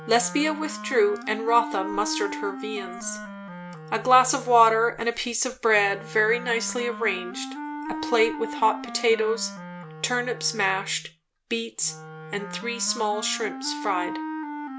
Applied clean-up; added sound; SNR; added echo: none; Wind instrument, woodwind instrument; 11 dB; none.